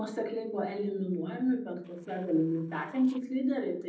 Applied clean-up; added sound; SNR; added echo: neural separator model SepFormer DNS4.